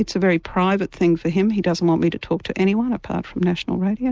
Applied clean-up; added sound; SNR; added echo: none; none; none; none.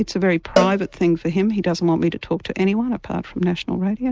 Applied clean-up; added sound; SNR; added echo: none; Cowbell; 7 dB; none.